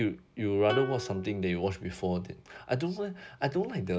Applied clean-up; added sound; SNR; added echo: none; Plucked string instrument; 12 dB; none.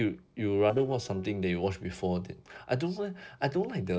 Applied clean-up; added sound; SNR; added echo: neural separator model SepFormer DNS4.